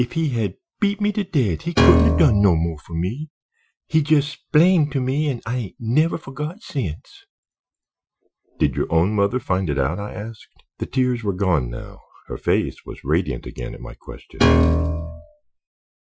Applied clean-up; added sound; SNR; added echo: classical method Wiener filter.